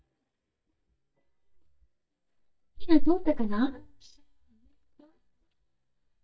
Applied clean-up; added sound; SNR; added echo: neural mask model DeepFilterNet 3.